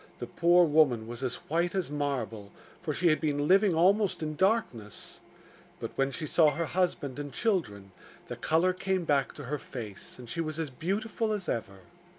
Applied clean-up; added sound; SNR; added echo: none; Keyboard (musical); 13 dB; none.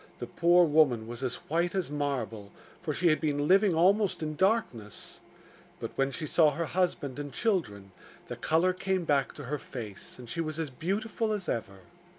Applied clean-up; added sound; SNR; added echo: none; none; none; none.